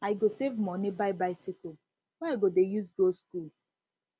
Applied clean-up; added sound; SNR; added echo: none; none; none; none.